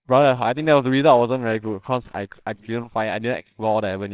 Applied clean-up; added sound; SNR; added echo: neural separator model SepFormer WHAMR!.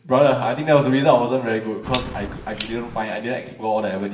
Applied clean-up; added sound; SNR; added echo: none; Clock; 14 dB; reverberation time 1.1 s.